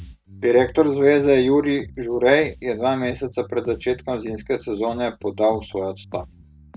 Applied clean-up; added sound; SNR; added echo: neural mask model RNNoise.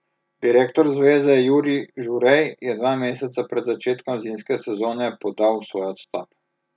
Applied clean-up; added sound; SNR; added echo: none; none; none; none.